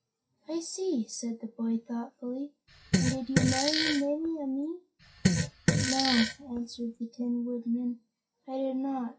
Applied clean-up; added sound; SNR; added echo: classical method WPE with log-MMSE.